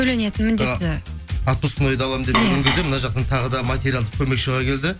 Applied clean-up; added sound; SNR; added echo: none; Dishes, pots, and pans; 6 dB; none.